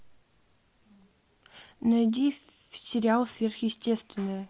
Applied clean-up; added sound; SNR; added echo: none; none; none; none.